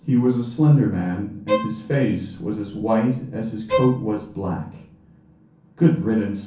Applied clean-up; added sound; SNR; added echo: none; Bowed string instrument; 6 dB; reverberation time 0.6 s.